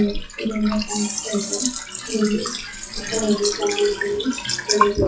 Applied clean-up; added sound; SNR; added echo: classical method WPE with log-MMSE.